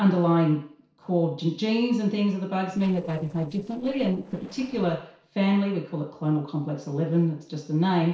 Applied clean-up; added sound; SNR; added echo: neural separator model SepFormer DNS4.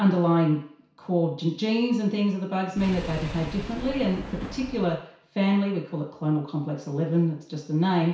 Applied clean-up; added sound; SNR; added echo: none; Engine / Car; 11 dB; reverberation time 0.6 s.